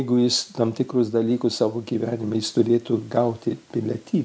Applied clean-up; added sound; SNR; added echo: none; none; none; none.